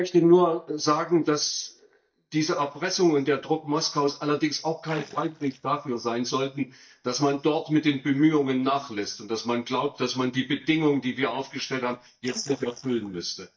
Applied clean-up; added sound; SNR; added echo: neural mask model DeepFilterNet 3.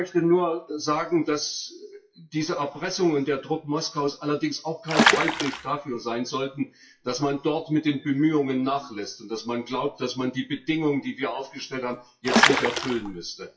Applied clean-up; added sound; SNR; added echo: classical method WPE with log-MMSE.